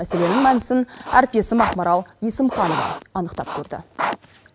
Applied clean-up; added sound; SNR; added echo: none; Writing; 7 dB; none.